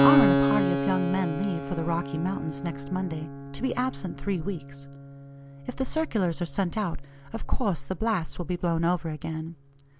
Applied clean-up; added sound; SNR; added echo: none; Keyboard (musical); 3 dB; none.